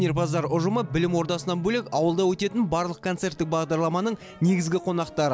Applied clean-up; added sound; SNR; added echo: none; Keyboard (musical); 13 dB; none.